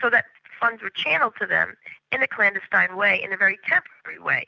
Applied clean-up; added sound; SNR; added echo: none; none; none; none.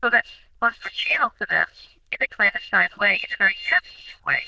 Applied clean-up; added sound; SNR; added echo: neural diffusion model UNIVERSE++.